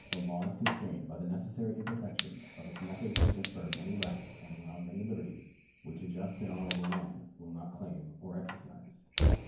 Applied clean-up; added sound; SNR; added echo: none; Fire; -4 dB; reverberation time 0.9 s.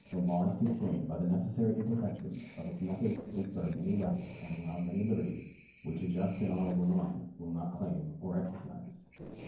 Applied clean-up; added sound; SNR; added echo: neural separator model SepFormer DNS4.